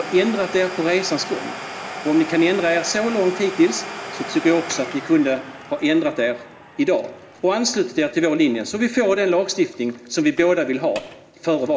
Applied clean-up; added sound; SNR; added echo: none; Domestic sounds, home sounds; 14 dB; reverberation time 2.0 s.